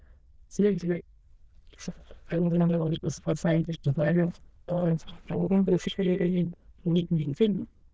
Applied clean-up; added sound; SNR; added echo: neural diffusion model UNIVERSE++.